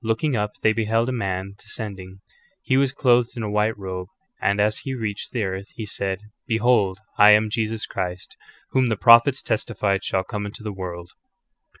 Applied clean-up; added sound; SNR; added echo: none; none; none; none.